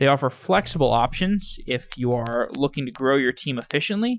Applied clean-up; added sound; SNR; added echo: classical method Wiener filter.